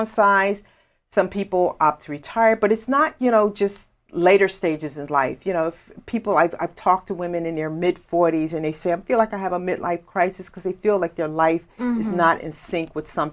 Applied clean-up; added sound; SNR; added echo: none; none; none; none.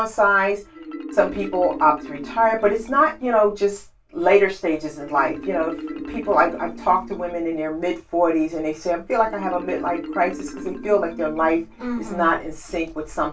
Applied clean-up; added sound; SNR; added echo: none; Marimba, xylophone; 14 dB; reverberation time 0.1 s.